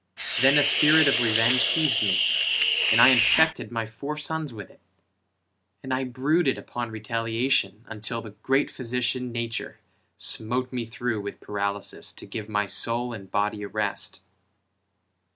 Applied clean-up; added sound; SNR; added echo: none; Hiss; -4 dB; none.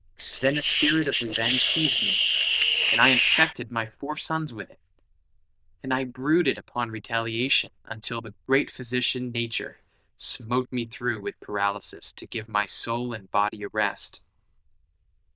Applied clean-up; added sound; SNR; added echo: neural diffusion model UNIVERSE++.